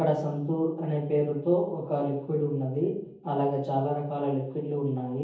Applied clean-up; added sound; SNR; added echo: none; none; none; reverberation time 0.7 s.